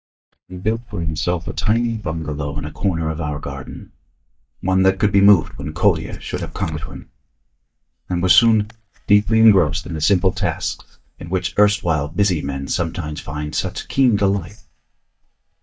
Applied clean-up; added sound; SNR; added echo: neural mask model DeepFilterNet 3.